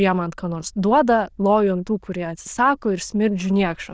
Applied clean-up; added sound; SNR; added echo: neural diffusion model UNIVERSE++.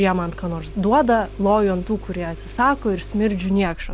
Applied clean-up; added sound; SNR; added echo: none; Engine starting; 14 dB; none.